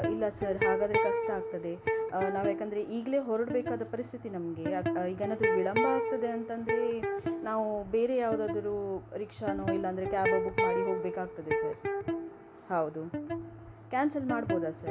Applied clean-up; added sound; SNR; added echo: none; Electric guitar; 0 dB; none.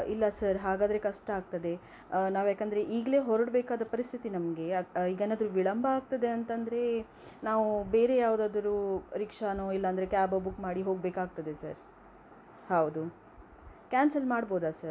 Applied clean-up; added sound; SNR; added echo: none; none; none; none.